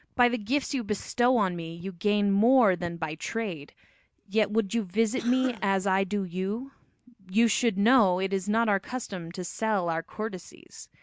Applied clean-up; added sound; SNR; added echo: none; Cough; 16 dB; none.